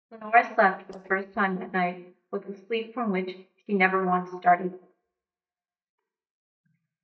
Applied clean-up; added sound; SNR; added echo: neural mask model DeepFilterNet 3.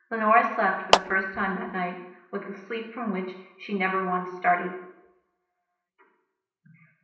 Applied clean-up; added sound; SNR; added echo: none; Clapping; -2 dB; reverberation time 0.8 s.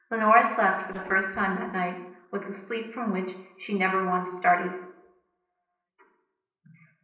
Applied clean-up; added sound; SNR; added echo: neural separator model SepFormer DNS4.